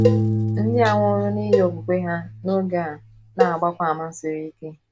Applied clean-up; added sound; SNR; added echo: none; Cowbell + Piano; 1 dB; none.